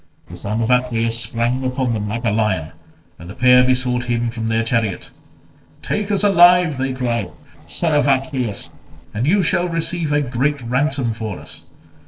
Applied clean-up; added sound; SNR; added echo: neural separator model SepFormer DNS4.